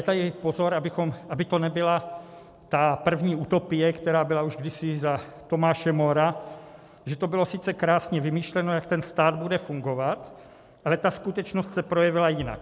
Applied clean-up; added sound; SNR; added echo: none; none; none; none.